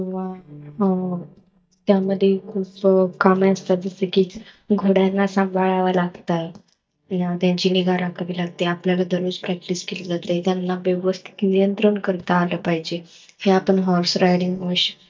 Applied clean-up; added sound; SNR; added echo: neural mask model DeepFilterNet 3.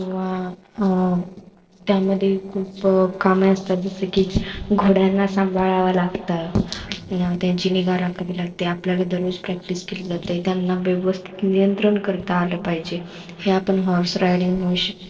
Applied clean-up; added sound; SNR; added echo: neural separator model SepFormer DNS4.